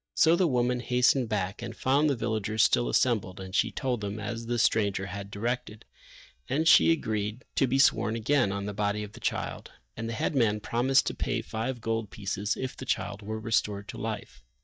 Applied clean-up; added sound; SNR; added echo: neural mask model DeepFilterNet 3.